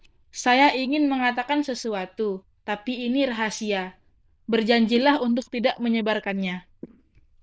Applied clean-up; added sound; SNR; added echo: neural diffusion model UNIVERSE++.